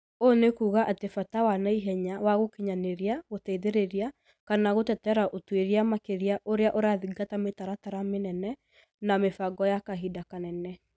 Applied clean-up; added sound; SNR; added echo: none; none; none; none.